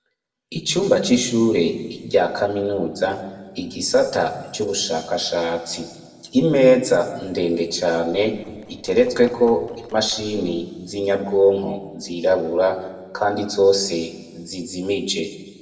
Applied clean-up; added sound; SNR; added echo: neural separator model SepFormer DNS4.